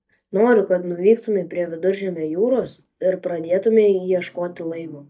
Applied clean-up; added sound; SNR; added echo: neural mask model DeepFilterNet 3.